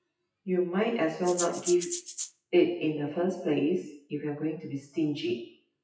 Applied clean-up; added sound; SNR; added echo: classical method WPE with log-MMSE.